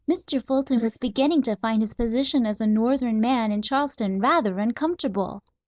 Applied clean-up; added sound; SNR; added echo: neural mask model Resemble Enhance denoiser.